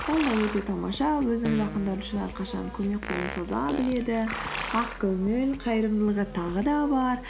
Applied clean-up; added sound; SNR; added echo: none; Fart + Livestock, farm animals, working animals; 11 dB; none.